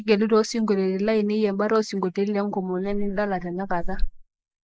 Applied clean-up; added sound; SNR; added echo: neural mask model Resemble Enhance denoiser.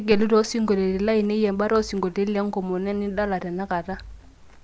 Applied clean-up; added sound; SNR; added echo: none; none; none; none.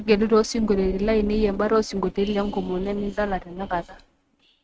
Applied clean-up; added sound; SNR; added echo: neural mask model RNNoise.